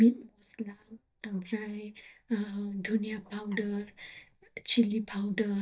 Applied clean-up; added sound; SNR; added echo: neural mask model DeepFilterNet 3.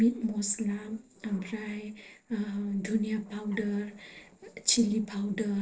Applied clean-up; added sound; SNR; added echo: neural separator model SepFormer DNS4.